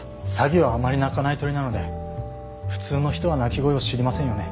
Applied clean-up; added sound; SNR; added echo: none; none; none; none.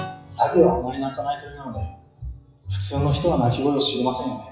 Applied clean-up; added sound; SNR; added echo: classical method WPE with log-MMSE.